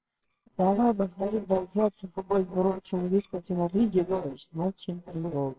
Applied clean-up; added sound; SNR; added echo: neural separator model SepFormer WHAMR!.